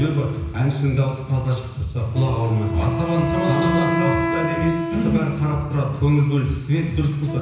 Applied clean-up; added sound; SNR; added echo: none; Wind instrument, woodwind instrument; 7 dB; reverberation time 1.0 s.